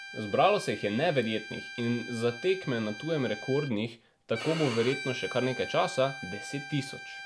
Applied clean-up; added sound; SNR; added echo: none; Bowed string instrument; 11 dB; none.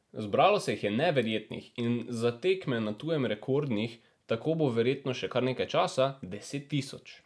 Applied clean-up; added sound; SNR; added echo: none; none; none; none.